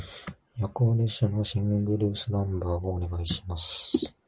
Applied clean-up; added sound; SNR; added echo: none; none; none; none.